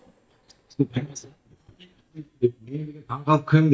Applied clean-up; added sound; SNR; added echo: neural mask model DeepFilterNet 3.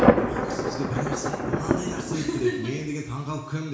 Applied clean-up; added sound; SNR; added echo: none; Thunder; -4 dB; reverberation time 0.7 s.